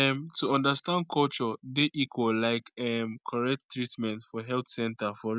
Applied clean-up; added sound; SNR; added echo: none; none; none; none.